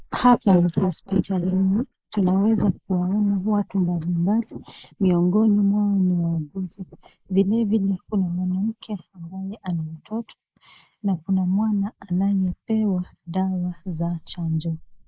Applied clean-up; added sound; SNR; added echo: neural mask model Resemble Enhance denoiser.